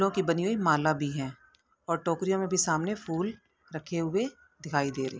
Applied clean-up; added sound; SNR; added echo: none; none; none; none.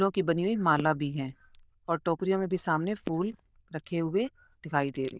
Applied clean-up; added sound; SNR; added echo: neural diffusion model UNIVERSE++.